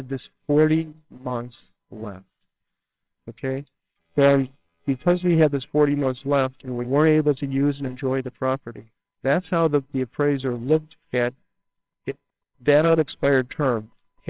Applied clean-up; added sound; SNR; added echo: neural separator model SepFormer WHAMR!.